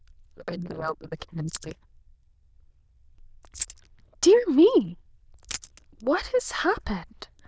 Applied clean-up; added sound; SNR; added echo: neural diffusion model UNIVERSE++.